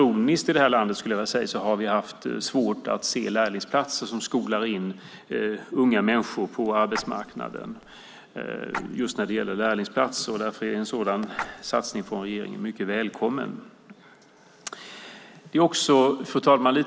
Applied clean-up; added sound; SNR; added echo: none; Splash, splatter; 14 dB; none.